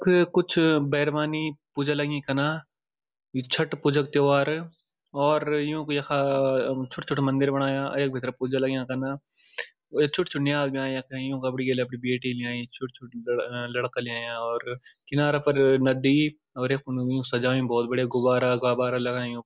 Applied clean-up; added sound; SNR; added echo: none; none; none; none.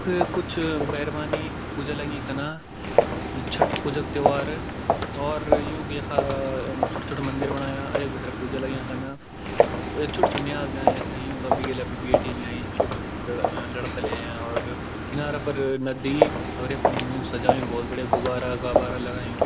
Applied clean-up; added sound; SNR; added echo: none; Walk, footsteps; -4 dB; none.